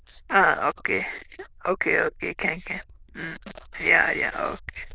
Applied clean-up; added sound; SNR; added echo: neural diffusion model UNIVERSE++.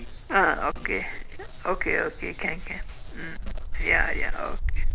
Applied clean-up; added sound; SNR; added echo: none; Bird vocalization, bird call, bird song; 0 dB; none.